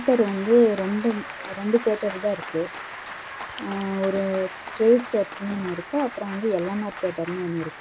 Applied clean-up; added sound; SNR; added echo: none; Applause; 12 dB; none.